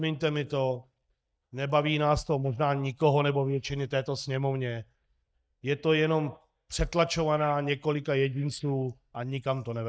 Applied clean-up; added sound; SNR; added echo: neural mask model DeepFilterNet 3.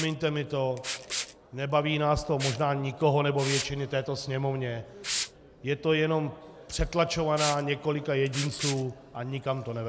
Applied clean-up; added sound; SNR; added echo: none; Liquid; 11 dB; none.